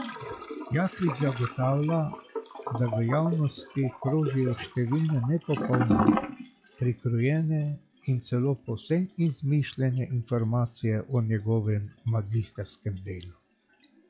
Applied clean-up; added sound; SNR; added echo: classical method log-MMSE.